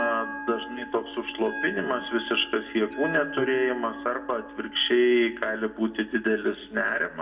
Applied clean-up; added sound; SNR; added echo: none; Bell; 11 dB; reverberation time 0.6 s.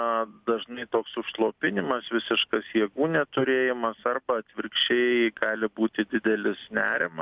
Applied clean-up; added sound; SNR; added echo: none; none; none; none.